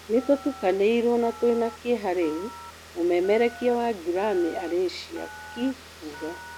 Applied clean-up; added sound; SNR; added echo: none; Telephone + Car; 17 dB; none.